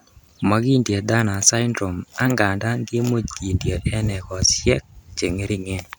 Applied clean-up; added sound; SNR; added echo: none; none; none; none.